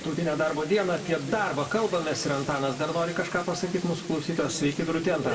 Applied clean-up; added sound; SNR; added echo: none; Wind; 15 dB; reverberation time 1.1 s.